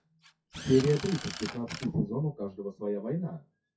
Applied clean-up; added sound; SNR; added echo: classical method WPE with log-MMSE.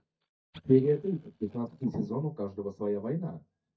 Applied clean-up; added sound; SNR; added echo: neural mask model DeepFilterNet 3.